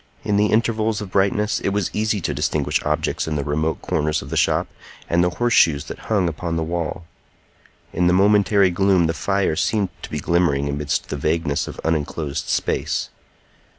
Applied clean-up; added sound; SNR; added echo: none; none; none; none.